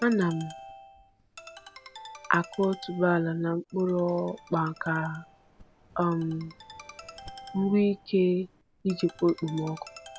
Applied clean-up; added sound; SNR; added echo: none; Ringtone; 19 dB; none.